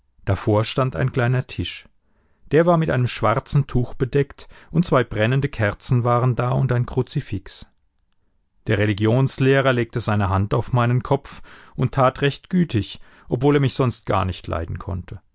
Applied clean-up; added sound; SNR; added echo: none; none; none; none.